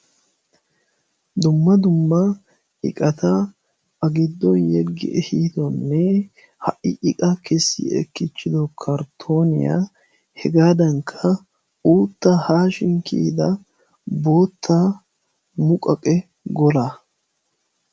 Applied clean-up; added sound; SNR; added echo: none; none; none; none.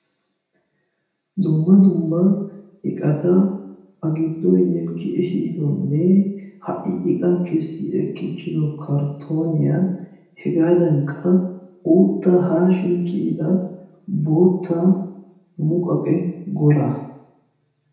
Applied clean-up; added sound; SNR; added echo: none; none; none; reverberation time 0.8 s.